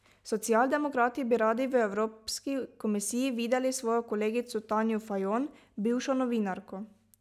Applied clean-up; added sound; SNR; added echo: none; none; none; none.